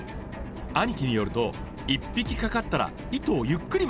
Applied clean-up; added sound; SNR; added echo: none; none; none; none.